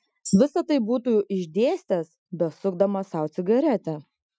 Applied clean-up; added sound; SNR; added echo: classical method Wiener filter.